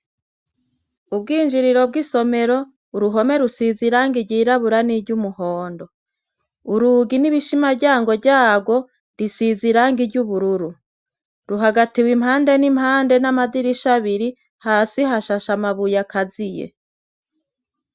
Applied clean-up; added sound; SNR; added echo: none; none; none; none.